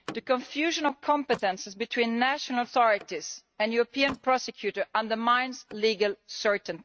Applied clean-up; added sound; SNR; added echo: neural mask model RNNoise.